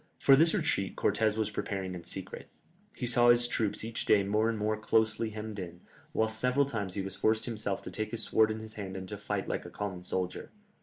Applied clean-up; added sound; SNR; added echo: none; none; none; none.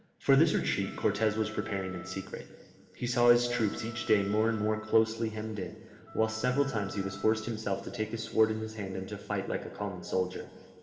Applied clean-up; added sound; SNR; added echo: none; Wind instrument, woodwind instrument; 19 dB; reverberation time 2.1 s.